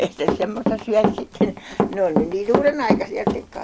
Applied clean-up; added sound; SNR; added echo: none; Run; 0 dB; none.